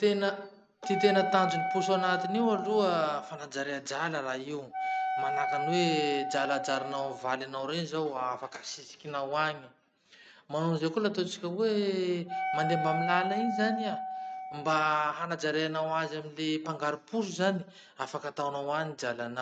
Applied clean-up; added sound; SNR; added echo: none; Wind instrument, woodwind instrument; 3 dB; none.